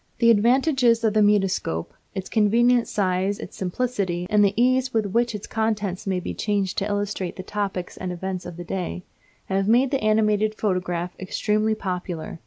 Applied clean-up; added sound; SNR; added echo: none; none; none; none.